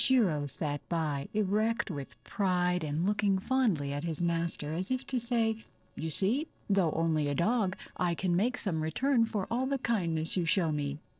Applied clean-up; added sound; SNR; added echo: neural separator model SepFormer DNS4.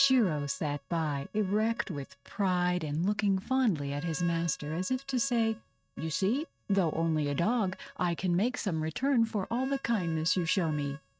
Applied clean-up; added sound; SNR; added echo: neural mask model RNNoise.